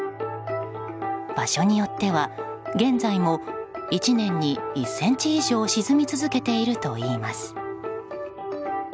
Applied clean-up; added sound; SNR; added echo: none; none; none; none.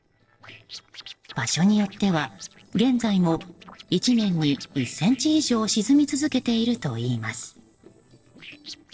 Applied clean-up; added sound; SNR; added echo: neural separator model SepFormer DNS4.